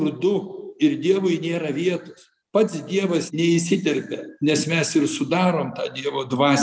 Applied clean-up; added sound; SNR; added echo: none; none; none; none.